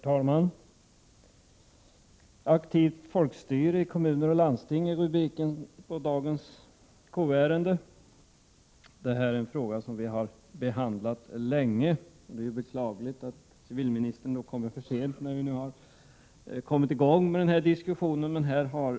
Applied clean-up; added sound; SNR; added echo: none; none; none; none.